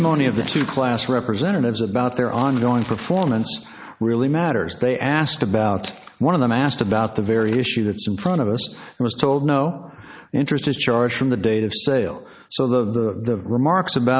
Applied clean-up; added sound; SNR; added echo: none; none; none; none.